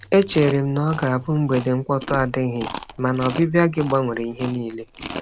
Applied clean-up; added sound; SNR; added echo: none; Chewing, mastication; 13 dB; none.